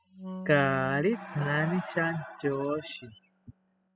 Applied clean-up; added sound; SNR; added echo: classical method spectral subtraction.